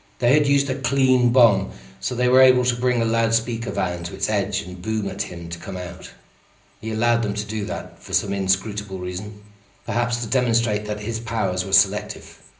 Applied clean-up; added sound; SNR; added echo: none; none; none; reverberation time 0.5 s.